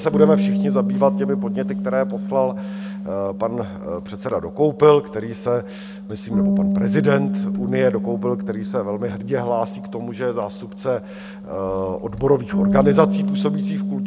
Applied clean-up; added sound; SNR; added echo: none; Bass guitar; 2 dB; none.